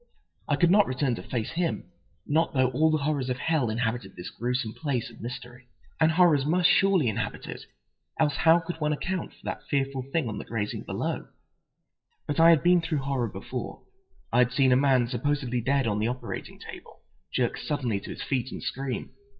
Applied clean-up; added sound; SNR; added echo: classical method WPE with log-MMSE.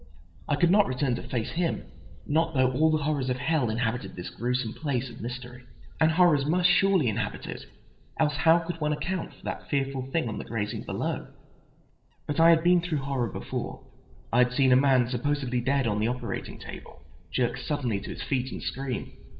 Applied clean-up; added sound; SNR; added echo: none; Wind / Bird; 18 dB; reverberation time 1.2 s.